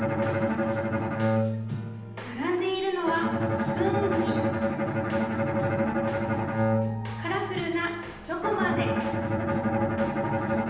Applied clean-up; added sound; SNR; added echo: none; Bowed string instrument; -5 dB; reverberation time 0.9 s.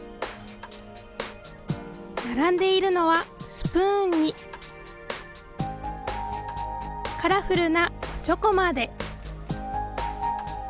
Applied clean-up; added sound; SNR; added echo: none; none; none; none.